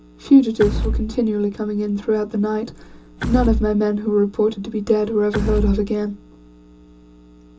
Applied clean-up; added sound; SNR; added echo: none; Door / Wood; 6 dB; reverberation time 0.2 s.